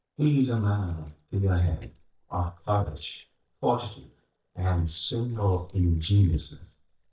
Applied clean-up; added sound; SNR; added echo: neural mask model DeepFilterNet 3.